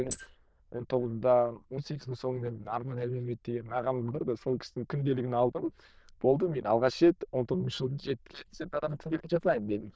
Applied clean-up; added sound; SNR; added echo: neural diffusion model UNIVERSE++.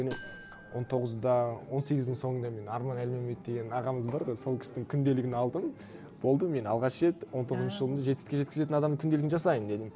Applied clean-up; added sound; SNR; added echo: none; Marimba, xylophone; 7 dB; none.